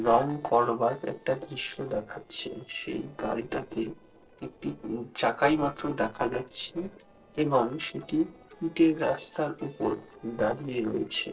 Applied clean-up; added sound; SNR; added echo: neural separator model SepFormer DNS4.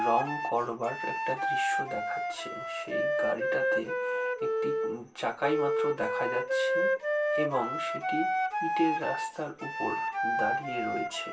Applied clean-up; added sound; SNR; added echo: none; Wind instrument, woodwind instrument; -4 dB; reverberation time 0.2 s.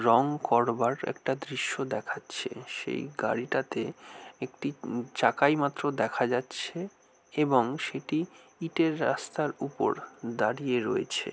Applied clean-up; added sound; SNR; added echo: none; none; none; none.